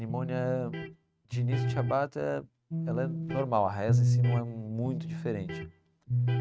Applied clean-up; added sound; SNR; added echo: neural mask model RNNoise.